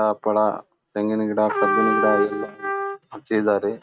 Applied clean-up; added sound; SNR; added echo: neural mask model RNNoise.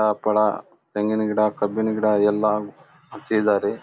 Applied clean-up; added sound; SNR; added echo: none; none; none; none.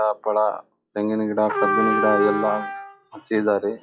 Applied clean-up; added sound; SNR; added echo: classical method log-MMSE.